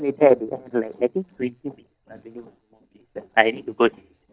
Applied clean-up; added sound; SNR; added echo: neural mask model DeepFilterNet 3.